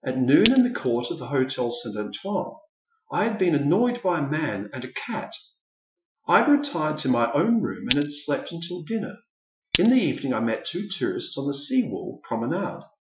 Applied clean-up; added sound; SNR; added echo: classical method Wiener filter.